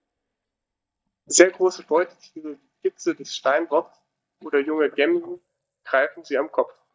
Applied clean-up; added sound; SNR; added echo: neural mask model DeepFilterNet 3.